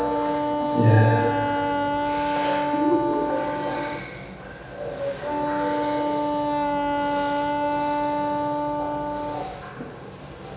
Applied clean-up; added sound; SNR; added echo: none; Wind instrument, woodwind instrument; -2 dB; reverberation time 1.1 s.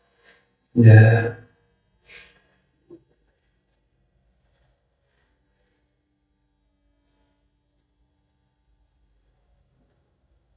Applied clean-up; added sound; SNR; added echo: neural mask model DeepFilterNet 3.